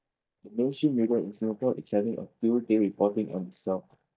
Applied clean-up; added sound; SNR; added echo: neural mask model DeepFilterNet 3.